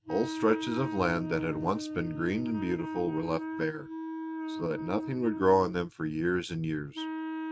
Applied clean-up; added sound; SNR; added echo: neural mask model RNNoise.